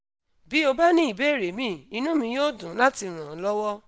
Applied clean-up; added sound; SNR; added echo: none; none; none; none.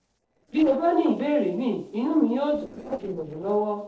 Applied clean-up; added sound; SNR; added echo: neural separator model SepFormer DNS4.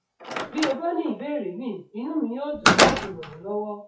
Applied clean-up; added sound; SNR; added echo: classical method WPE with log-MMSE.